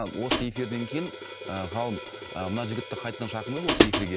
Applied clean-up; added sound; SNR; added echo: none; Hi-hat; -5 dB; none.